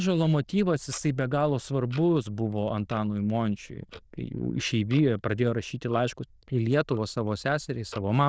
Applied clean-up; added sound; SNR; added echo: neural diffusion model UNIVERSE++.